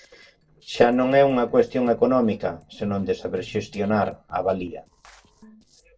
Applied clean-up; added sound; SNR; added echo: neural separator model SepFormer DNS4.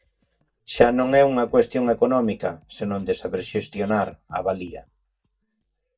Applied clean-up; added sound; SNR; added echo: neural mask model DeepFilterNet 3.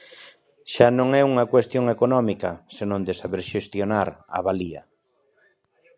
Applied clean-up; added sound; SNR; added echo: none; none; none; none.